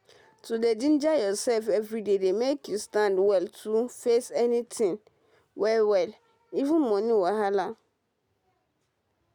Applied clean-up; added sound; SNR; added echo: none; none; none; none.